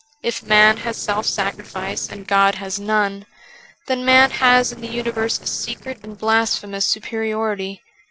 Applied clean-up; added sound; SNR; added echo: neural separator model SepFormer DNS4.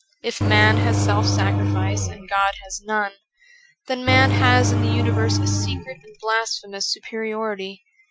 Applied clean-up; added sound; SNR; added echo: classical method Wiener filter.